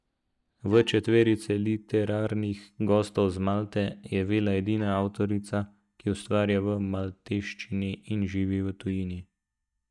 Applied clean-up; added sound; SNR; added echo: neural mask model DeepFilterNet 3.